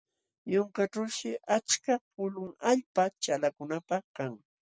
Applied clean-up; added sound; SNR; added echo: none; none; none; none.